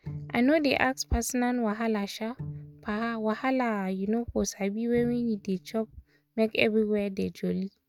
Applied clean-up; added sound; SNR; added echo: neural mask model RNNoise.